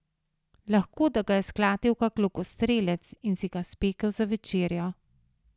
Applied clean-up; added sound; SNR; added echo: none; none; none; none.